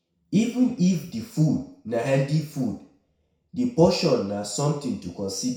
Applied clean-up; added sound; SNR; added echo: none; none; none; reverberation time 0.6 s.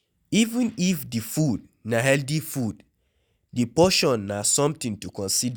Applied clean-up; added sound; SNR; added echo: none; none; none; none.